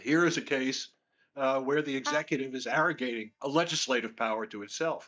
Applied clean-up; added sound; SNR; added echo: neural mask model DeepFilterNet 3.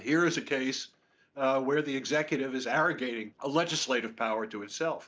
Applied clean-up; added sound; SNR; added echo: none; none; none; none.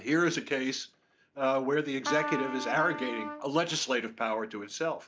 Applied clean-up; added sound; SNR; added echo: none; Trumpet; 7 dB; none.